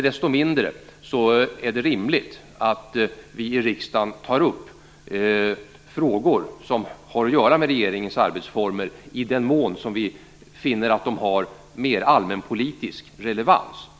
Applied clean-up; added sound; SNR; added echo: none; none; none; none.